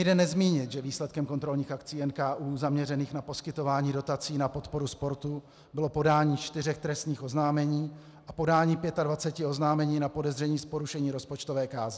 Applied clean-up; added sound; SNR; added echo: none; none; none; none.